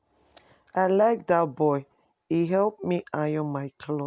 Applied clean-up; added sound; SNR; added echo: none; none; none; none.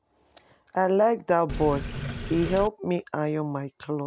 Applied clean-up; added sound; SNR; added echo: none; Sink (filling or washing); 6 dB; none.